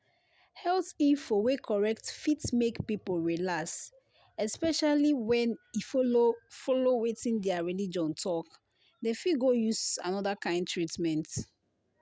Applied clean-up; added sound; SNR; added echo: none; none; none; none.